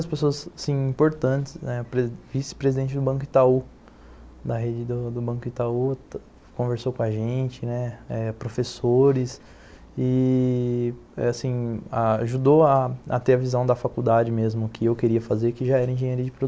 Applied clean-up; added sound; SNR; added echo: none; none; none; none.